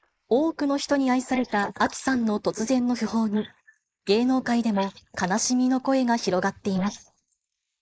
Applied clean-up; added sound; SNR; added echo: neural mask model Resemble Enhance denoiser.